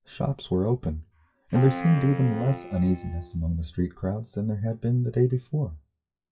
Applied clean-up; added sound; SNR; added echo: classical method WPE with log-MMSE.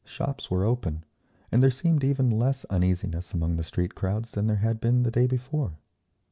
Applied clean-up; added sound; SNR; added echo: none; none; none; none.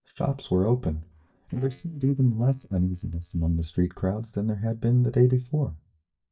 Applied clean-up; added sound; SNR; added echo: neural mask model DeepFilterNet 3.